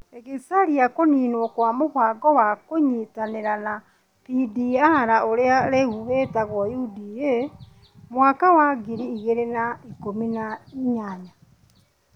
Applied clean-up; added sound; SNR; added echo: none; none; none; none.